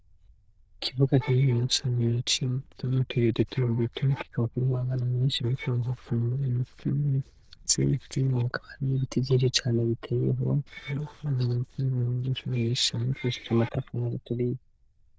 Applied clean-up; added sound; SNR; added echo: neural diffusion model UNIVERSE++.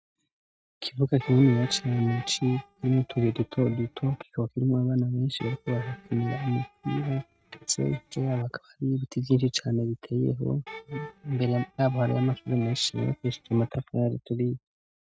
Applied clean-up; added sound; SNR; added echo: neural mask model RNNoise.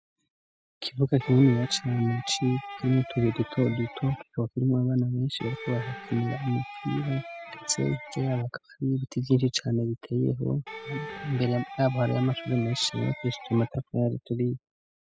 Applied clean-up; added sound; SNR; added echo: classical method spectral subtraction.